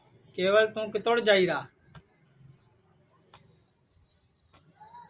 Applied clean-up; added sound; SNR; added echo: none; none; none; none.